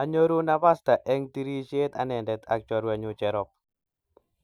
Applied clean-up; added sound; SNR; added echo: none; none; none; none.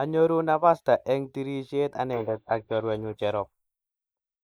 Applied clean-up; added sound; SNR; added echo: neural mask model Resemble Enhance denoiser.